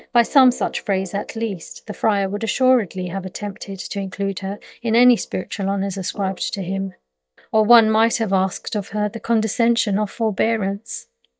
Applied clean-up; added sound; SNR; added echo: neural mask model DeepFilterNet 3.